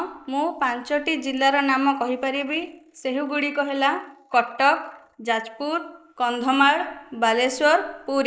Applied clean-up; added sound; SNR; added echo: neural mask model Resemble Enhance denoiser.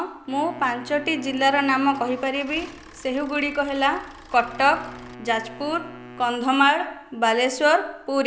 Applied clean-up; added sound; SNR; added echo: none; Idling / Engine starting / Motor vehicle (road) + Wind instrument, woodwind instrument; 19 dB; none.